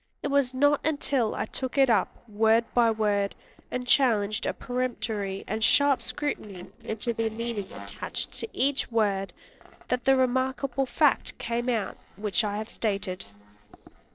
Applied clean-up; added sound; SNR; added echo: neural separator model SepFormer DNS4.